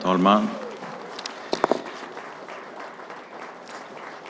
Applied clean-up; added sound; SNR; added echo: none; Applause; 10 dB; none.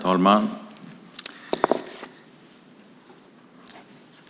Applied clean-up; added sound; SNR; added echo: none; none; none; none.